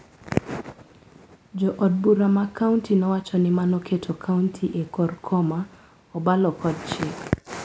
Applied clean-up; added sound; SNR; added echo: none; none; none; none.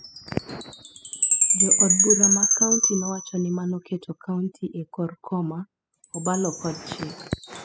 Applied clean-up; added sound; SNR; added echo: classical method spectral subtraction.